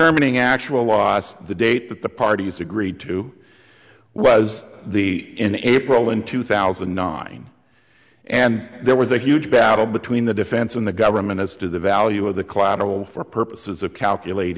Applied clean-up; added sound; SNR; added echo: none; none; none; none.